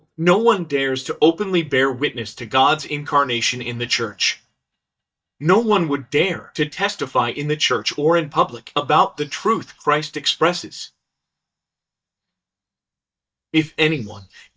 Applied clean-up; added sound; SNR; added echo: neural mask model DeepFilterNet 3.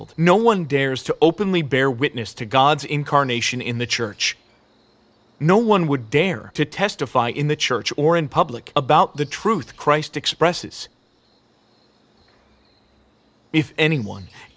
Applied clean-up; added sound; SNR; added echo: none; none; none; none.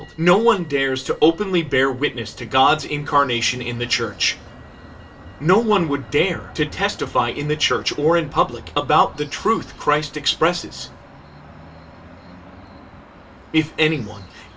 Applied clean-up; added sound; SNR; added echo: none; Motor vehicle (road); 20 dB; reverberation time 0.2 s.